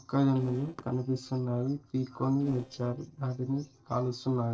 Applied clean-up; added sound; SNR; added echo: neural separator model SepFormer DNS4.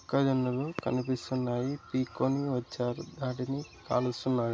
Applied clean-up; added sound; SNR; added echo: none; none; none; none.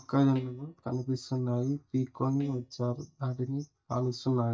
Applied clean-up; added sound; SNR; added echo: neural mask model DeepFilterNet 3.